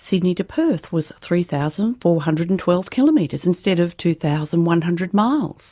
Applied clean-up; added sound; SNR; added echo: none; none; none; none.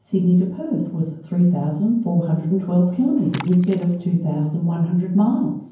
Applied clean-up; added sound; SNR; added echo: none; Splash, splatter; 19 dB; reverberation time 0.9 s.